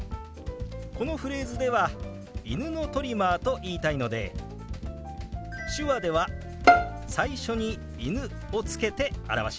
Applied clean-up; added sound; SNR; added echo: none; Bowed string instrument; -2 dB; none.